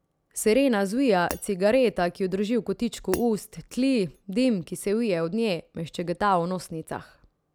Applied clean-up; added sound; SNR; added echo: none; Shatter; 18 dB; none.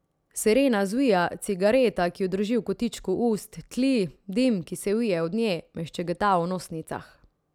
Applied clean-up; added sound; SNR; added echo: none; none; none; none.